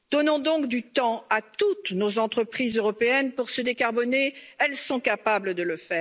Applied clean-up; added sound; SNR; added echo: none; none; none; none.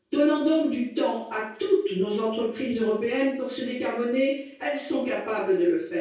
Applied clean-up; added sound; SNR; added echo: none; none; none; reverberation time 0.6 s.